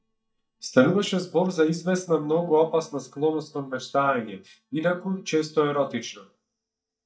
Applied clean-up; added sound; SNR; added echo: neural mask model DeepFilterNet 3.